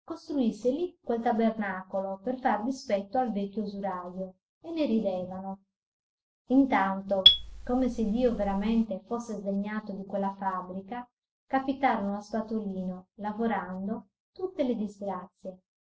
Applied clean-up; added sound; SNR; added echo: none; Marimba, xylophone; -3 dB; none.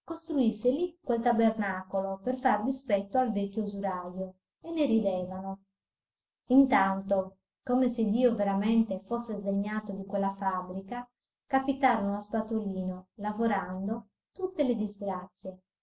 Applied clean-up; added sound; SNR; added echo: none; none; none; none.